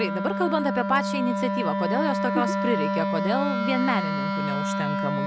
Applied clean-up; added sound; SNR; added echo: none; Wind instrument, woodwind instrument; -1 dB; none.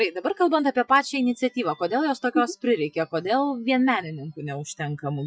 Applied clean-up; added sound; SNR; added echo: classical method Wiener filter.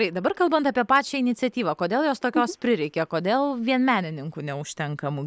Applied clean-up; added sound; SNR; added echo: none; none; none; none.